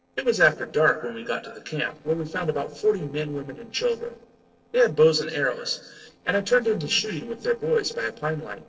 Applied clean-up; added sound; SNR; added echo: neural separator model SepFormer DNS4.